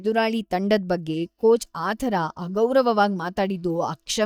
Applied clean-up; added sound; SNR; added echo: neural mask model DeepFilterNet 3.